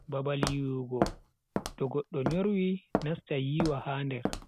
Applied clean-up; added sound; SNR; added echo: none; Walk, footsteps; 4 dB; none.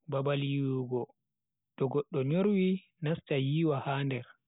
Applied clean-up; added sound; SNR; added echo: none; none; none; none.